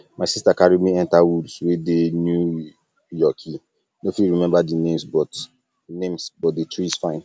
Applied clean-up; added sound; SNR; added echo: none; none; none; none.